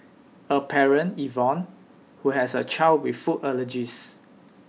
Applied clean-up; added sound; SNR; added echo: none; none; none; none.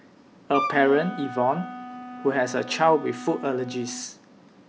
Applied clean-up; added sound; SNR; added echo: none; Wind instrument, woodwind instrument; 10 dB; none.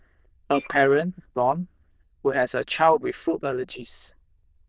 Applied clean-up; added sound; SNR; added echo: neural diffusion model UNIVERSE++.